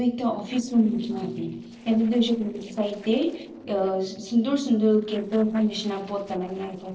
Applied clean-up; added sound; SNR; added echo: neural separator model SepFormer DNS4.